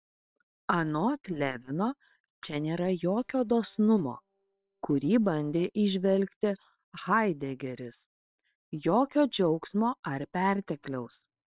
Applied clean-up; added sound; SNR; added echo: neural separator model SepFormer WHAM!.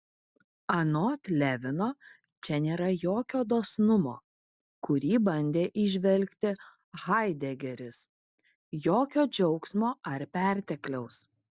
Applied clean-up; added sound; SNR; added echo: none; none; none; none.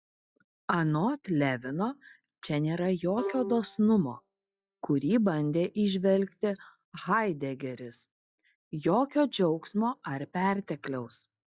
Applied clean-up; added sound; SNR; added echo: classical method log-MMSE.